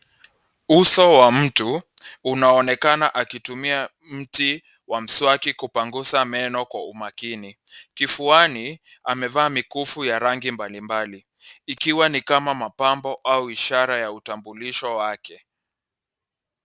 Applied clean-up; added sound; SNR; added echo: none; none; none; none.